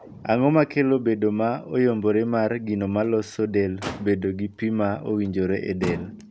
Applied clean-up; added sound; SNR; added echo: none; Motor vehicle (road); 17 dB; none.